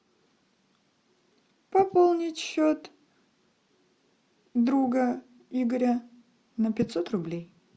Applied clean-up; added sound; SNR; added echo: none; none; none; none.